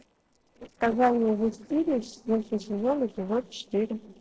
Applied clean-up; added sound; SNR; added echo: neural separator model SepFormer DNS4.